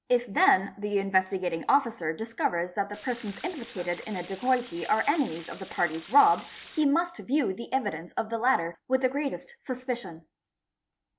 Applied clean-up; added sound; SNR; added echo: none; Stream; 19 dB; none.